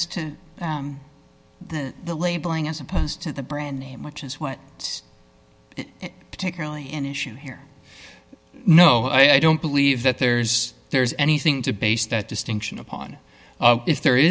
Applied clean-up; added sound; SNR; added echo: none; none; none; none.